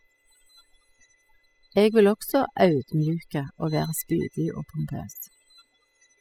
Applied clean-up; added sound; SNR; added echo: classical method spectral subtraction.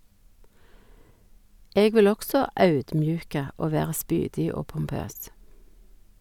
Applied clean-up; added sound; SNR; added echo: none; none; none; none.